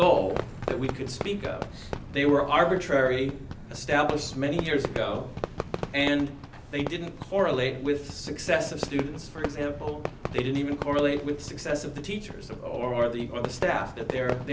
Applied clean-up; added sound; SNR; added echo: none; Fireworks; 10 dB; none.